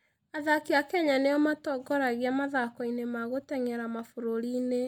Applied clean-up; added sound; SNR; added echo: none; none; none; none.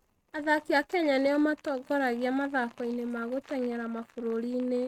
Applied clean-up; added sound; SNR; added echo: neural mask model RNNoise.